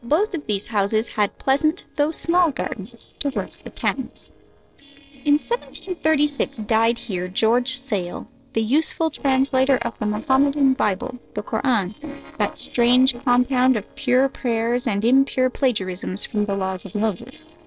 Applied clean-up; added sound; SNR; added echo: neural separator model SepFormer DNS4.